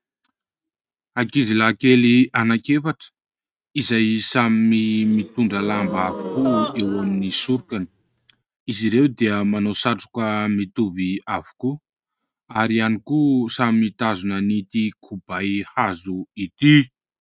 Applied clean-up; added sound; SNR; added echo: neural mask model RNNoise.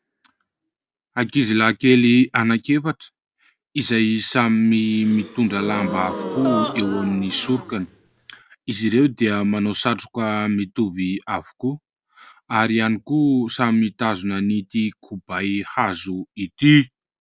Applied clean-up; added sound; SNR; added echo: none; Gasp; 9 dB; none.